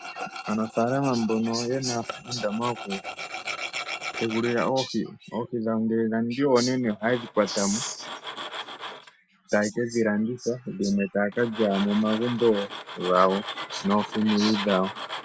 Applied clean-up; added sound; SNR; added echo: none; Tools; 11 dB; none.